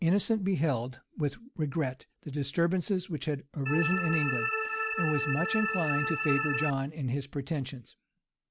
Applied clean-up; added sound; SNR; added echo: none; Organ; 0 dB; none.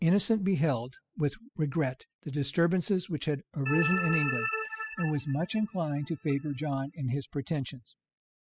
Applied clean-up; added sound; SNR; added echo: classical method spectral subtraction.